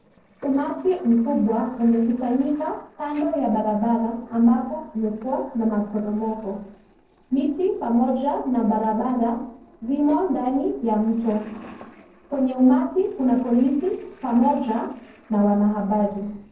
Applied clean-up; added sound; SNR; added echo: neural separator model SepFormer DNS4.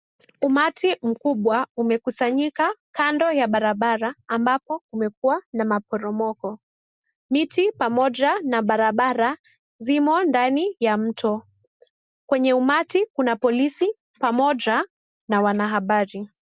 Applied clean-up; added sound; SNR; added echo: none; none; none; none.